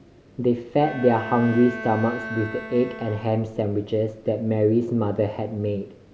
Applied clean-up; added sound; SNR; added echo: none; Bowed string instrument; 13 dB; none.